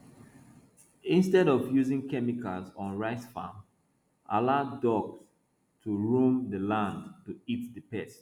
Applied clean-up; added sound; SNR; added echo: none; none; none; none.